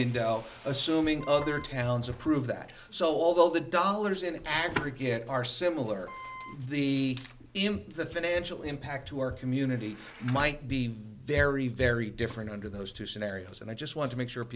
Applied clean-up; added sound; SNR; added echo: none; Wind instrument, woodwind instrument; 14 dB; none.